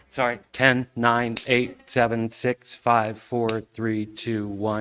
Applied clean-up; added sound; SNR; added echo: neural mask model RNNoise.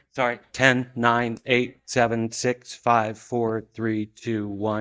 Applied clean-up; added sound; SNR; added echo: neural mask model DeepFilterNet 3.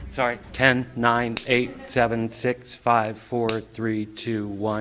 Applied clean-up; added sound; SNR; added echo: none; Finger snapping; 13 dB; none.